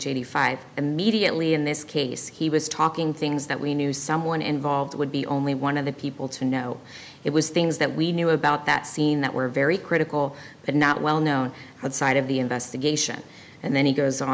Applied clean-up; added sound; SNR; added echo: none; none; none; none.